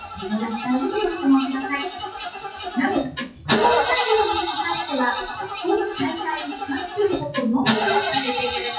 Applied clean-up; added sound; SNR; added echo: classical method WPE with log-MMSE.